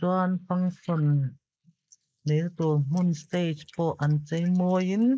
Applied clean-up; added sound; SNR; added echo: neural mask model Resemble Enhance denoiser.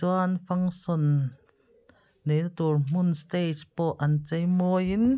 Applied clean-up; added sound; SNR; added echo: none; none; none; none.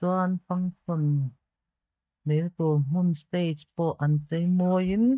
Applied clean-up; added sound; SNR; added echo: neural mask model DeepFilterNet 3.